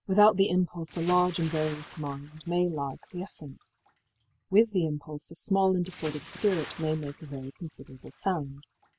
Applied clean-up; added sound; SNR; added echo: none; Bathtub (filling or washing) / Splash, splatter; 20 dB; none.